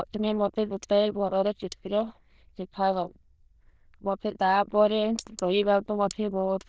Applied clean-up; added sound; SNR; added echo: neural diffusion model UNIVERSE++.